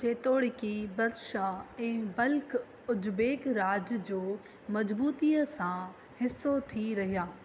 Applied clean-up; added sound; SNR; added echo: none; none; none; none.